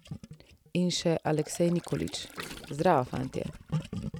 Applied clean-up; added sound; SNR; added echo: none; Gurgling; 10 dB; none.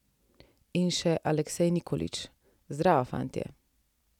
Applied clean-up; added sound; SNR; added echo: none; none; none; none.